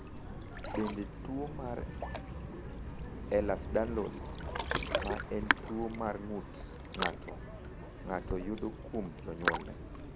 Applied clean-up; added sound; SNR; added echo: none; Ocean; 0 dB; none.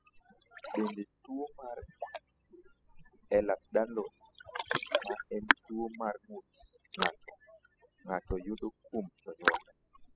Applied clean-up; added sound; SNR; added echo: classical method spectral subtraction.